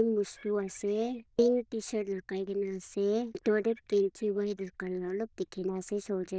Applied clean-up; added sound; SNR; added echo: neural diffusion model UNIVERSE++.